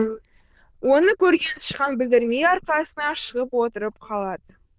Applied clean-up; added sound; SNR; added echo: neural diffusion model UNIVERSE++.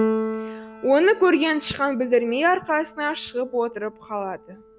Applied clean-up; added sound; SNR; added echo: none; Keyboard (musical); 9 dB; none.